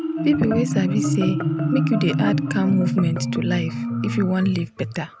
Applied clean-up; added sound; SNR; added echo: none; Marimba, xylophone; 0 dB; none.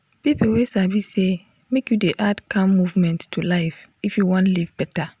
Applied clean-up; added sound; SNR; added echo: none; none; none; none.